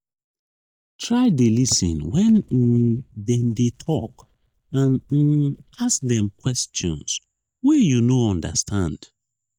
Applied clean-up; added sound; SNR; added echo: neural mask model DeepFilterNet 3.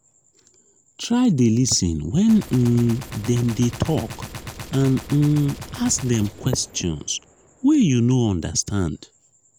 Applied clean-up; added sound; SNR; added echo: none; Gunshot, gunfire; 17 dB; none.